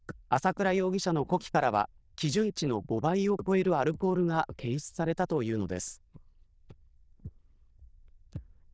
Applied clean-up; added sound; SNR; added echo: neural diffusion model UNIVERSE++.